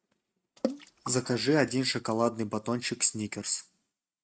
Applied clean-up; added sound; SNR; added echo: neural mask model RNNoise.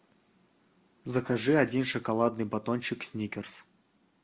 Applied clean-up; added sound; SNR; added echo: none; none; none; none.